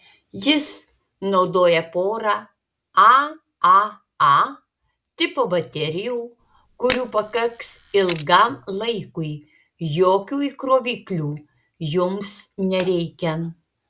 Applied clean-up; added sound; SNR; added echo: none; Camera; 15 dB; none.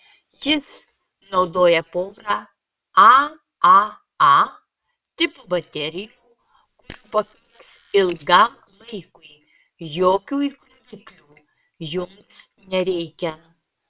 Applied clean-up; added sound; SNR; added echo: neural separator model SepFormer WHAM!.